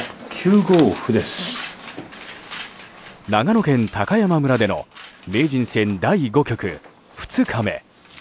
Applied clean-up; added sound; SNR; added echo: none; none; none; none.